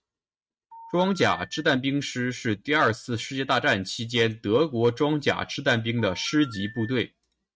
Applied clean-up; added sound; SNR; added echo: neural mask model RNNoise.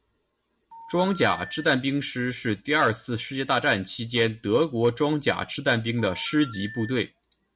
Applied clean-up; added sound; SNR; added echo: none; Telephone; 16 dB; none.